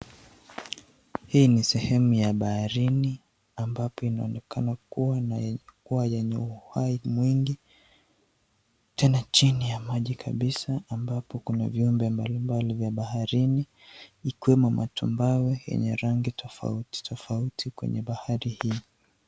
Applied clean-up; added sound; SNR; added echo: none; none; none; none.